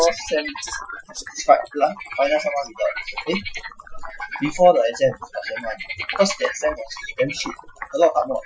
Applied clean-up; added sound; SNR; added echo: classical method Wiener filter.